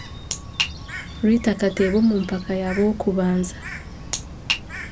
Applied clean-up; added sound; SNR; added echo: none; Bird; 12 dB; none.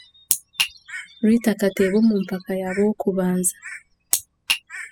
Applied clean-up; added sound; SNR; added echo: classical method spectral subtraction.